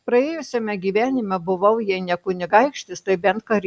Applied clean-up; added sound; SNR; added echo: none; none; none; none.